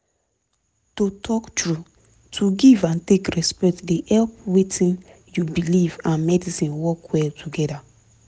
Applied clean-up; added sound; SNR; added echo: none; none; none; none.